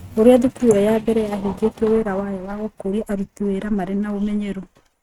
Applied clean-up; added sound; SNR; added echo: neural mask model RNNoise.